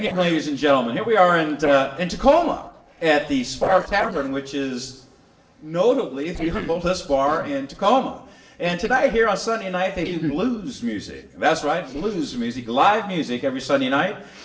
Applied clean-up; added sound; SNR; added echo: neural separator model SepFormer DNS4.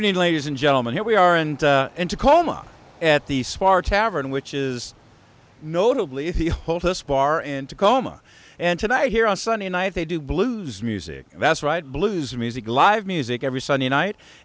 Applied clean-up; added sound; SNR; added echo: none; none; none; none.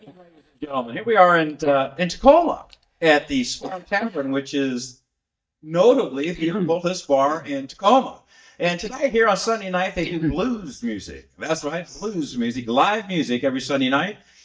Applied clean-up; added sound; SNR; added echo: neural mask model DeepFilterNet 3.